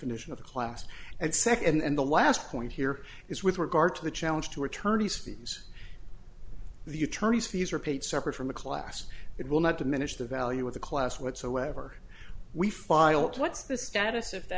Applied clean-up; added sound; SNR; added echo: none; none; none; none.